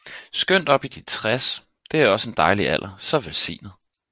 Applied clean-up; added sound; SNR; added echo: none; none; none; none.